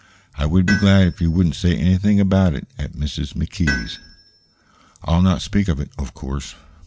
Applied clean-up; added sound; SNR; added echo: none; Tools; 15 dB; none.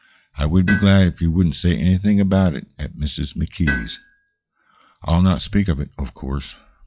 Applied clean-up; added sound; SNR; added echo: classical method log-MMSE.